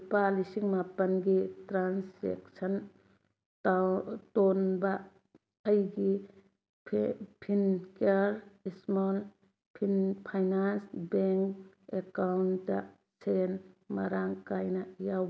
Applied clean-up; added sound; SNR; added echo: none; none; none; none.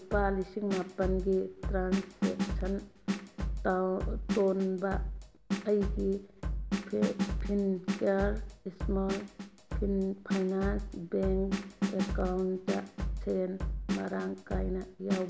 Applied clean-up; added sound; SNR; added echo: none; Drum kit; 2 dB; none.